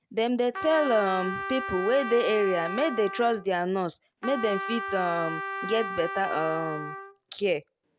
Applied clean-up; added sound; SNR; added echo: none; Trumpet; 7 dB; none.